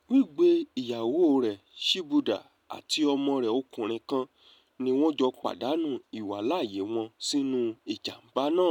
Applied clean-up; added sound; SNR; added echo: none; none; none; none.